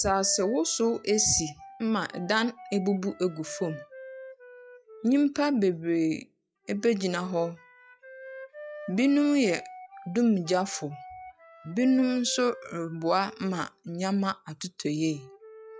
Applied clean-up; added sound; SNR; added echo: classical method log-MMSE.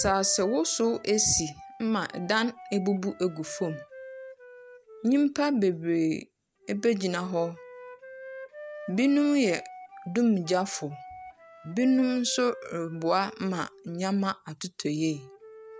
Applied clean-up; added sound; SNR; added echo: none; Wind instrument, woodwind instrument; 18 dB; none.